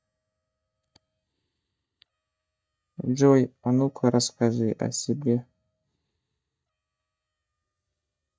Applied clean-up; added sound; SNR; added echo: neural mask model DeepFilterNet 3.